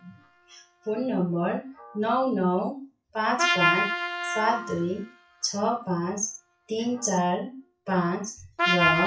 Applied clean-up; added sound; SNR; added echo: classical method WPE with log-MMSE.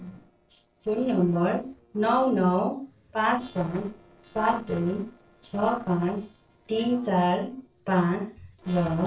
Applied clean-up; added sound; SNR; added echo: neural separator model SepFormer DNS4.